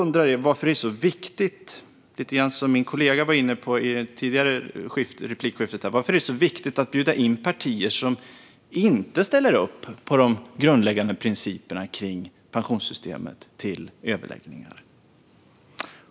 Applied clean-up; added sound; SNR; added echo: none; none; none; none.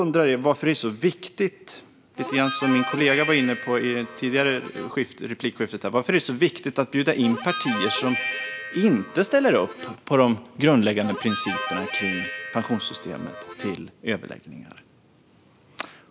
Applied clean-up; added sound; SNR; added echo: none; Harmonica; 8 dB; none.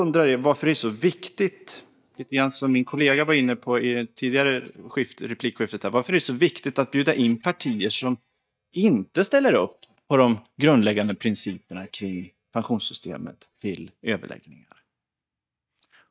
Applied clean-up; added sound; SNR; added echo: neural mask model DeepFilterNet 3.